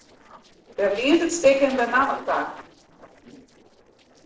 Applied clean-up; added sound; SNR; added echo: neural separator model SepFormer DNS4.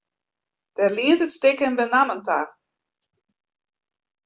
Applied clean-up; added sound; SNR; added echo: none; none; none; none.